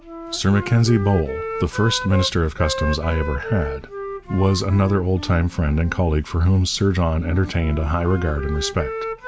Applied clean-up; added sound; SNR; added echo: none; Wind instrument, woodwind instrument; 11 dB; none.